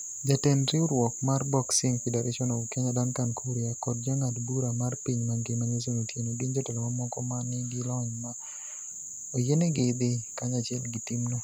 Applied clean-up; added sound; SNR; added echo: none; none; none; none.